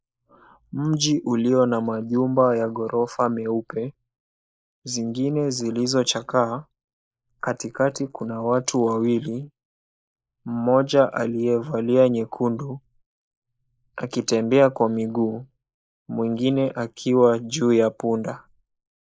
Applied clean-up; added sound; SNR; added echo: neural mask model Resemble Enhance denoiser.